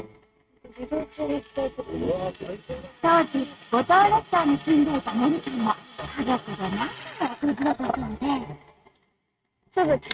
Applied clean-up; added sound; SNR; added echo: neural mask model RNNoise.